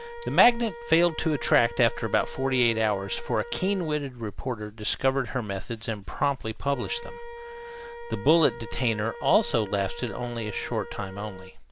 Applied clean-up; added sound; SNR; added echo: none; Wind instrument, woodwind instrument; 15 dB; none.